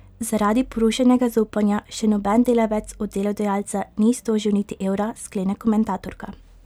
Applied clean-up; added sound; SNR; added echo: none; none; none; none.